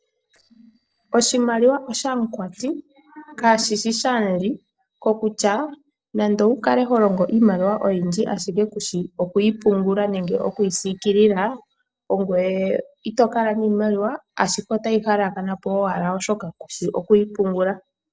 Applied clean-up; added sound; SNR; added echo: neural separator model SepFormer DNS4.